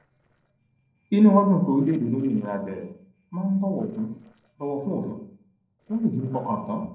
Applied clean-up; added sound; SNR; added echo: neural separator model SepFormer DNS4.